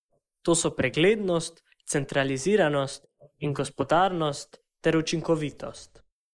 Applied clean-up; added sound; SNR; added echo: neural mask model Resemble Enhance denoiser.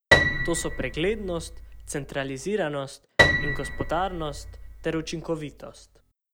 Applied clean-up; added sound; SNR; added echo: none; Piano; -3 dB; none.